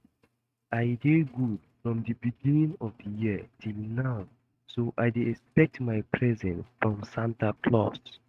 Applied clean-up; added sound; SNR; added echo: neural mask model RNNoise.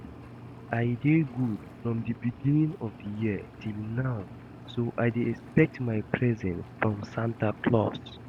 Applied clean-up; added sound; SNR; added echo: none; Engine; 16 dB; none.